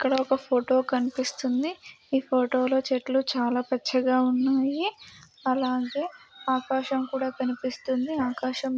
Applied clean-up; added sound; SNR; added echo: none; none; none; none.